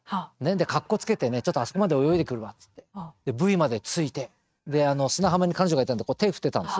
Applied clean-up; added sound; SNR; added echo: neural mask model RNNoise.